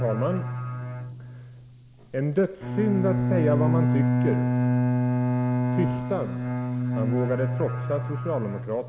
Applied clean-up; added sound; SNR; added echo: none; Bowed string instrument; -3 dB; none.